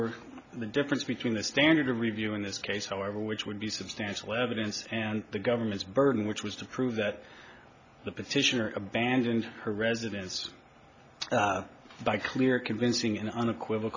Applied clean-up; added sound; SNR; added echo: none; none; none; none.